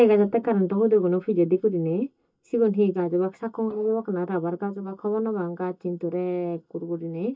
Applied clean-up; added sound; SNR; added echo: neural mask model DeepFilterNet 3.